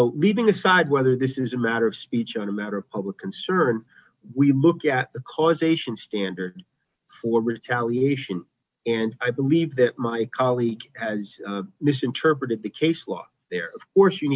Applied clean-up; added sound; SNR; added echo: none; none; none; none.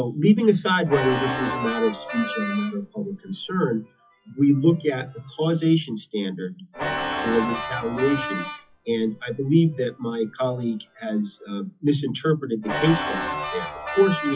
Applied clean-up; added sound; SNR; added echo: classical method WPE with log-MMSE.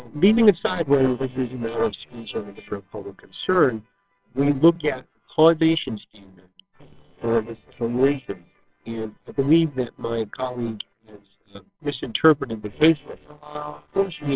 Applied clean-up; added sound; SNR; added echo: neural separator model SepFormer WHAMR!.